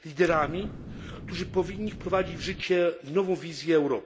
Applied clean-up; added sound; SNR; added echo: none; Explosion; 12 dB; none.